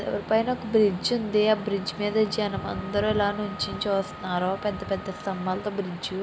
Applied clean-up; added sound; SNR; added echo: none; Bowed string instrument + Wind instrument, woodwind instrument; 16 dB; none.